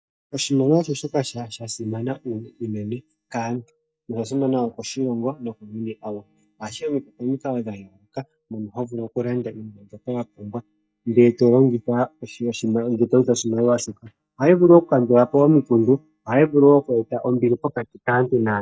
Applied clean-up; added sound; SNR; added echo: neural mask model DeepFilterNet 3.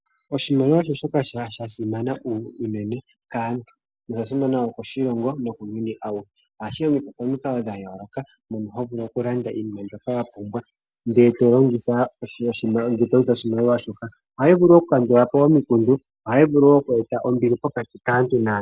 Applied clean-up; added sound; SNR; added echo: none; none; none; none.